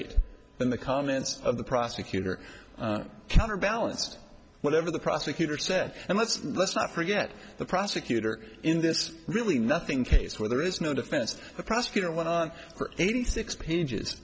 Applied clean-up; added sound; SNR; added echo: none; none; none; none.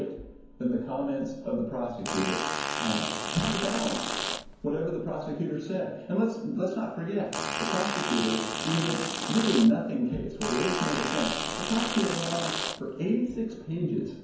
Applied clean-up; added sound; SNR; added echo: none; Fart; 2 dB; reverberation time 0.9 s.